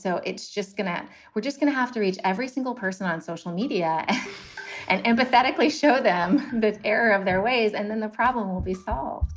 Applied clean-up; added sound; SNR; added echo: none; none; none; none.